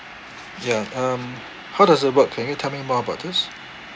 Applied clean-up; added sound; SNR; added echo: none; none; none; none.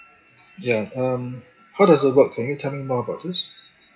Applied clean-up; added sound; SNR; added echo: classical method WPE with log-MMSE.